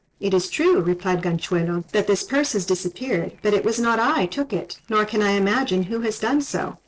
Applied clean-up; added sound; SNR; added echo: neural separator model SepFormer DNS4.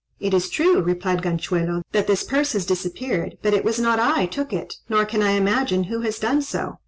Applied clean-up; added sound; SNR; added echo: none; none; none; none.